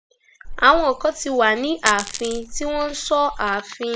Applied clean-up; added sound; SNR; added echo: none; Coin (dropping); 11 dB; none.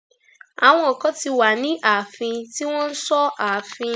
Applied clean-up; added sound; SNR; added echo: none; none; none; none.